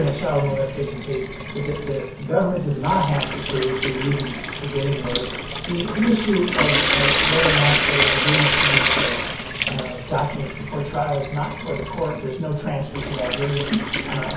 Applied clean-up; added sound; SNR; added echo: none; Trickle, dribble / Sink (filling or washing) / Water tap, faucet; 1 dB; reverberation time 0.6 s.